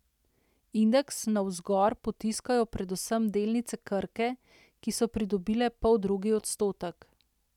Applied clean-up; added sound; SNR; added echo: none; none; none; none.